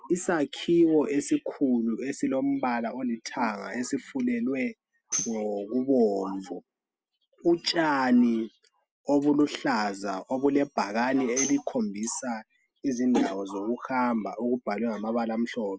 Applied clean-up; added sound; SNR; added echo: none; Tambourine; 10 dB; none.